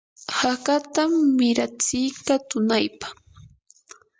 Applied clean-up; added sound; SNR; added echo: none; none; none; none.